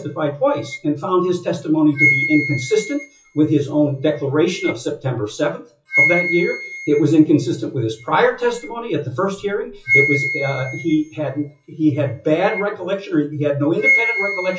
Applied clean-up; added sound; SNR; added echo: classical method WPE with log-MMSE.